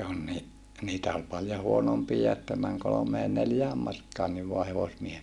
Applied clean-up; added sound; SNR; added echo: none; none; none; none.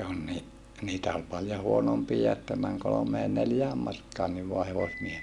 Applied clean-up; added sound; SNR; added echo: none; Microwave oven; 20 dB; none.